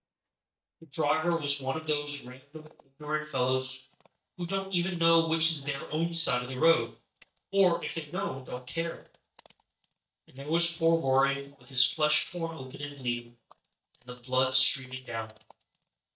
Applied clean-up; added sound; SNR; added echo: neural mask model DeepFilterNet 3.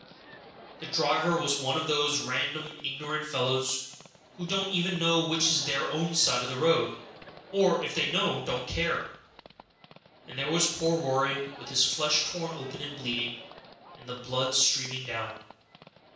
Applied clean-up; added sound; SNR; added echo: none; Livestock, farm animals, working animals; 20 dB; reverberation time 0.7 s.